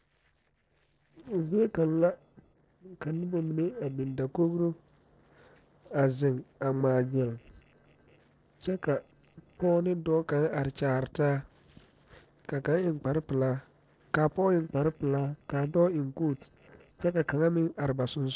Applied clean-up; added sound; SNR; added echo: neural separator model SepFormer DNS4.